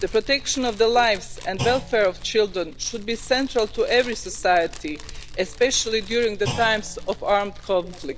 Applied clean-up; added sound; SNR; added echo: none; Fire + Thump, thud; 12 dB; none.